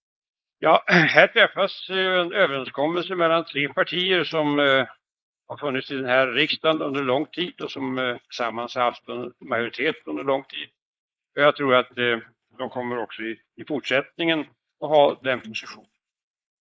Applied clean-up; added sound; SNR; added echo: neural mask model Resemble Enhance denoiser.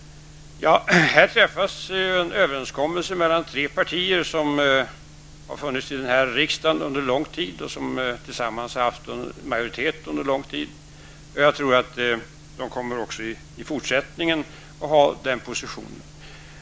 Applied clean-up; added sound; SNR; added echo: none; none; none; none.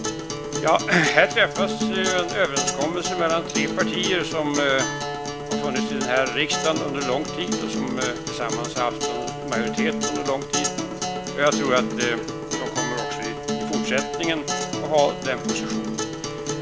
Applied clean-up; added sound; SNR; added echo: none; Acoustic guitar; 2 dB; none.